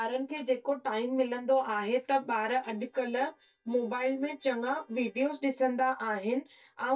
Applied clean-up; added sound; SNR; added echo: neural mask model DeepFilterNet 3.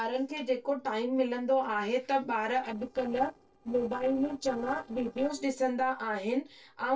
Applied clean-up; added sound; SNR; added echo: neural separator model SepFormer DNS4.